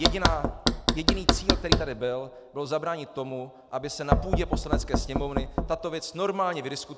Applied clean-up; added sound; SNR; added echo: none; Knock; -3 dB; none.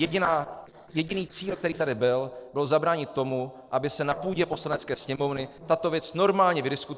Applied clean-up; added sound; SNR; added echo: neural separator model SepFormer DNS4.